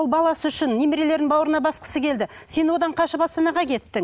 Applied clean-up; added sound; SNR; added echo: none; none; none; none.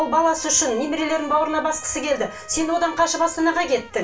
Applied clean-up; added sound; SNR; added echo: none; Trumpet; 19 dB; reverberation time 0.3 s.